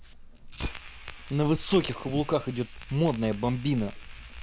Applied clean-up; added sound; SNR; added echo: none; Fire; 11 dB; none.